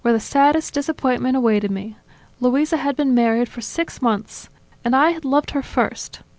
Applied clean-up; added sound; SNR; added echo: none; none; none; none.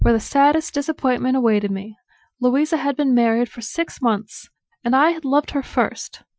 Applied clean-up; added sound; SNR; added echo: classical method Wiener filter.